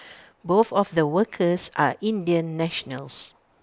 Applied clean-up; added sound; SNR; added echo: none; none; none; none.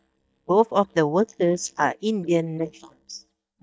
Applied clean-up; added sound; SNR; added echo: neural mask model DeepFilterNet 3.